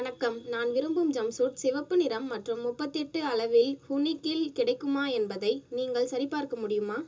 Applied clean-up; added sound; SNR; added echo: none; none; none; reverberation time 0.2 s.